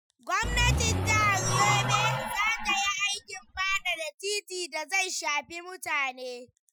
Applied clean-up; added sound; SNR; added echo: classical method Wiener filter.